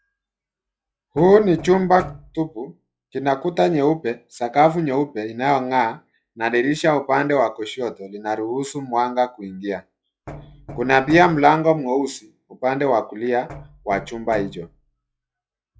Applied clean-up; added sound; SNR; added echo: classical method log-MMSE.